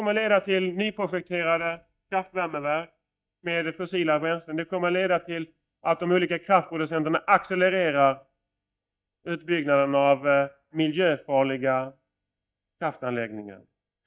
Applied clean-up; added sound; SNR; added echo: neural mask model DeepFilterNet 3.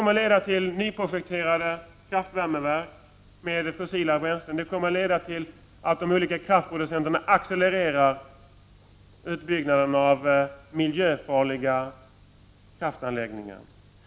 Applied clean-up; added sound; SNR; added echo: none; none; none; none.